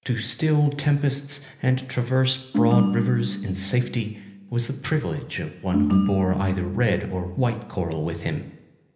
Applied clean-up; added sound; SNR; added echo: none; Ringtone; 3 dB; reverberation time 0.8 s.